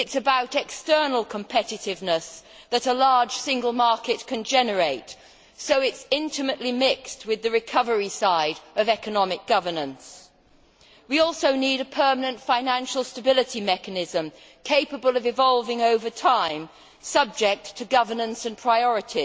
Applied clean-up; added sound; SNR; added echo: none; none; none; none.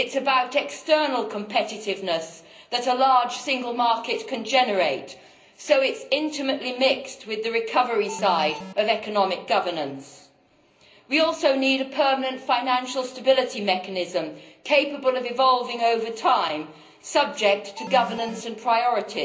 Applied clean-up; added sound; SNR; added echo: none; Alarm; 12 dB; reverberation time 0.5 s.